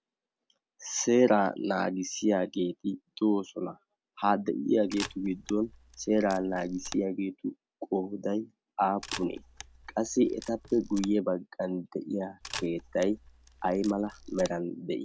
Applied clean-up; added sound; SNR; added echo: none; Camera; 15 dB; none.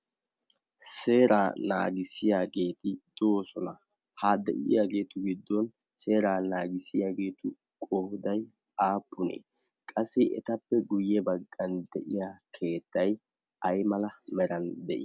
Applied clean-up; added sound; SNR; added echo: none; none; none; none.